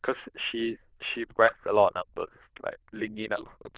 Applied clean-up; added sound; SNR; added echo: neural diffusion model UNIVERSE++.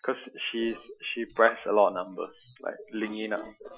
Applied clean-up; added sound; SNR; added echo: classical method Wiener filter.